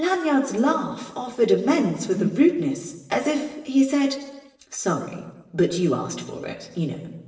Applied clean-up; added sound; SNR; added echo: neural separator model SepFormer DNS4.